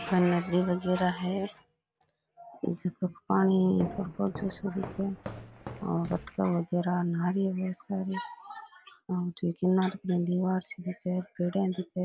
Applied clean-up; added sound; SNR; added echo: none; Walk, footsteps; 14 dB; none.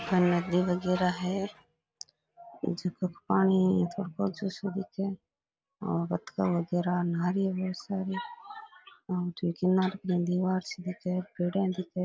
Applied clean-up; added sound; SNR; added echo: none; none; none; none.